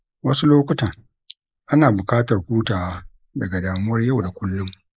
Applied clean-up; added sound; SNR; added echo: neural mask model Resemble Enhance denoiser.